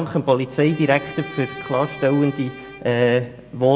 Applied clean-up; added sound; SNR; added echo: none; Bowed string instrument; 16 dB; reverberation time 1.8 s.